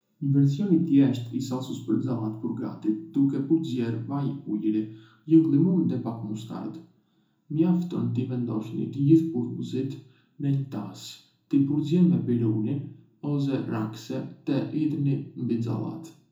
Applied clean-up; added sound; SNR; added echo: none; none; none; reverberation time 0.6 s.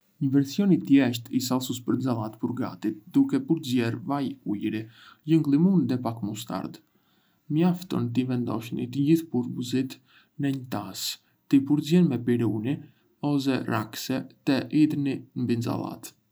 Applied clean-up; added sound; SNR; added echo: none; none; none; none.